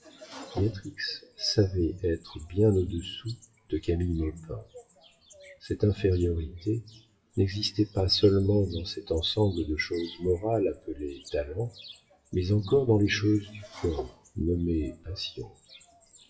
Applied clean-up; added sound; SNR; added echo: classical method WPE with log-MMSE.